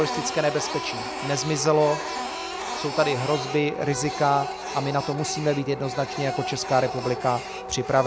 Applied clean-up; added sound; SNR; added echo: none; Printer; 6 dB; none.